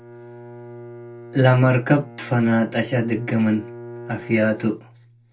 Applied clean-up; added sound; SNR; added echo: none; Bowed string instrument; 17 dB; reverberation time 0.2 s.